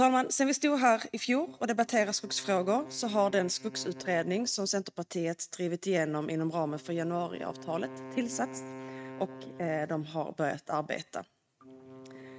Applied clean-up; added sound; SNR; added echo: neural mask model RNNoise.